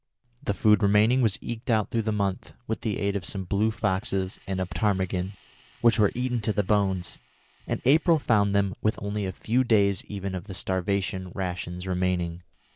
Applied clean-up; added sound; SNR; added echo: neural mask model Resemble Enhance denoiser.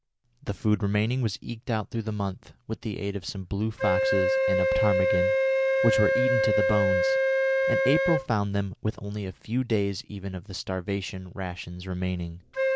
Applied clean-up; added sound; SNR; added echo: none; Wind instrument, woodwind instrument; -1 dB; none.